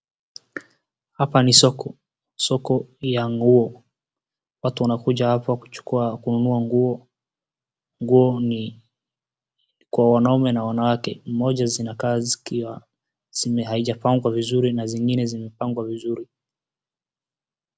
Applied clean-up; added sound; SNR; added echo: none; none; none; none.